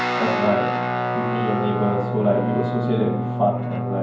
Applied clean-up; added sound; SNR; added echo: none; Guitar; 0 dB; reverberation time 0.9 s.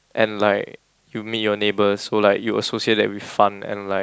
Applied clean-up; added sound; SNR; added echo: none; none; none; none.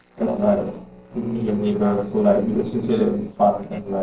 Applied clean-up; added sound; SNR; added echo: neural separator model SepFormer DNS4.